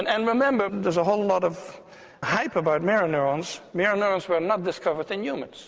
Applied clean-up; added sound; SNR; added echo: none; none; none; none.